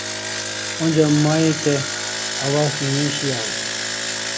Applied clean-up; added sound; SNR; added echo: none; Engine; 3 dB; none.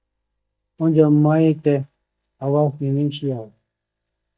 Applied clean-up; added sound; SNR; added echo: neural mask model DeepFilterNet 3.